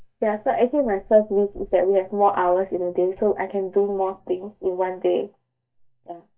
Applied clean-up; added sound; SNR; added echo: neural mask model DeepFilterNet 3.